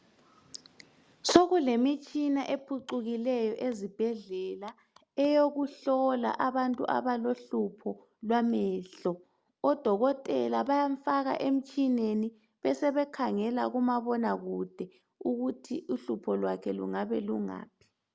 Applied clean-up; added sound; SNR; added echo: none; none; none; none.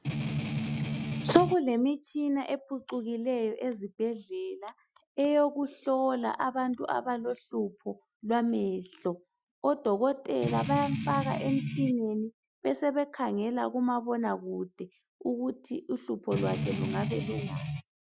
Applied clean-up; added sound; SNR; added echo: classical method Wiener filter.